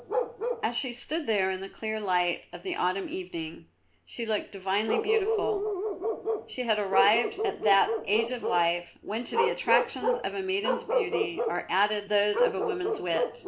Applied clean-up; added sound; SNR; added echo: none; Bark; 2 dB; none.